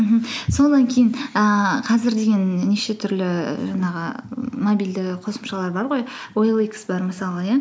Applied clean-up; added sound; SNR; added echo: neural mask model Resemble Enhance denoiser.